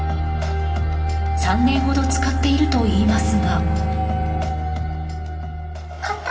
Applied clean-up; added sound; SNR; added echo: none; Bowed string instrument; 12 dB; reverberation time 2.1 s.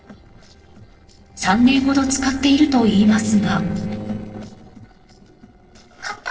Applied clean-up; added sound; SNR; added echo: neural separator model SepFormer DNS4.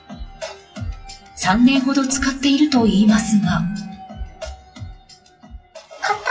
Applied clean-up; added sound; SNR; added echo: classical method WPE with log-MMSE.